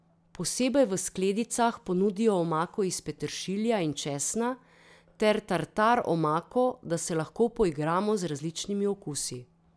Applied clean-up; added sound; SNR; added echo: none; none; none; none.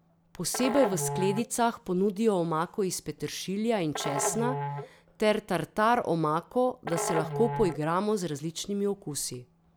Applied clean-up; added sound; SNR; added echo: none; Musical instrument; 8 dB; none.